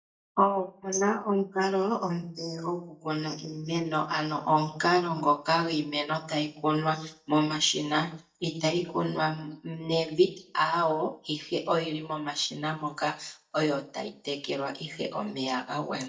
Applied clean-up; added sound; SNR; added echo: neural mask model DeepFilterNet 3.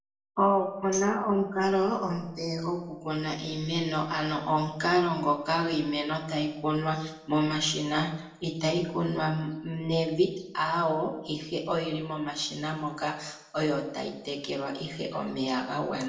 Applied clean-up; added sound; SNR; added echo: none; Tambourine; 14 dB; reverberation time 0.7 s.